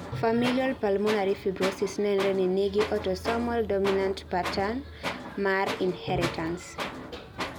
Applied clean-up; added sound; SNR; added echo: none; Tools; 9 dB; none.